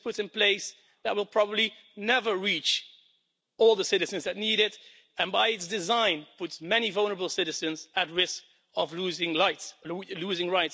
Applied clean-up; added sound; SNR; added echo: none; none; none; none.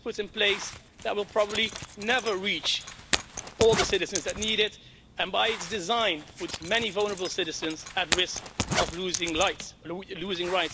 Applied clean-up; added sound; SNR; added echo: none; Zipper (clothing); 7 dB; none.